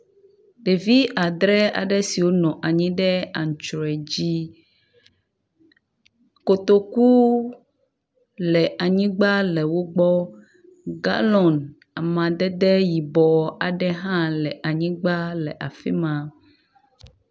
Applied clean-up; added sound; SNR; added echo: none; none; none; none.